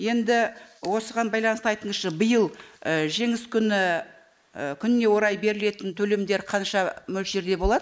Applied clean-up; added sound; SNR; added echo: neural mask model Resemble Enhance denoiser.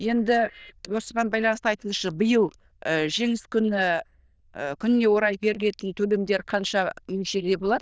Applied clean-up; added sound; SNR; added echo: neural diffusion model UNIVERSE++.